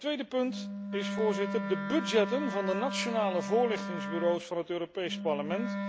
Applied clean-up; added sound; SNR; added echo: none; Wind instrument, woodwind instrument; 5 dB; none.